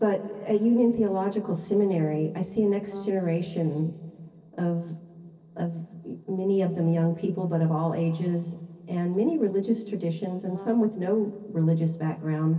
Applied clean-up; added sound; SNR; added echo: neural separator model SepFormer DNS4.